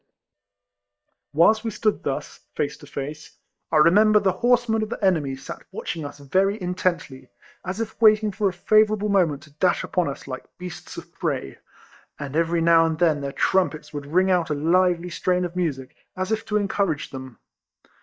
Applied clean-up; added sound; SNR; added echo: neural mask model DeepFilterNet 3.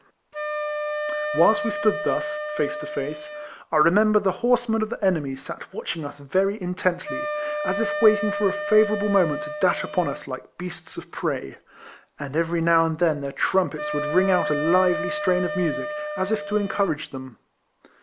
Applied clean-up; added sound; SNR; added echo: none; Wind instrument, woodwind instrument; 7 dB; none.